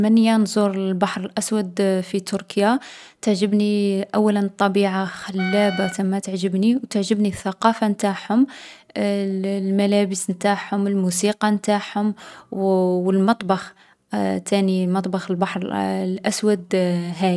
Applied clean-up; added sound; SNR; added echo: none; Wind instrument, woodwind instrument; 13 dB; none.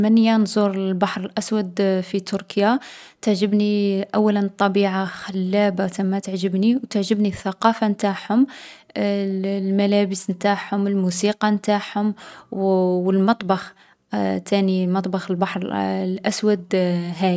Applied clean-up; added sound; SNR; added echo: none; none; none; none.